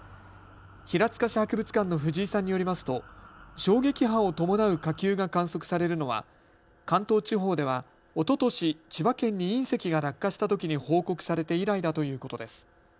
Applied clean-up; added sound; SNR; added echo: none; none; none; none.